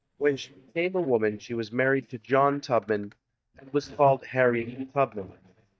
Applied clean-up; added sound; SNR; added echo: neural mask model DeepFilterNet 3.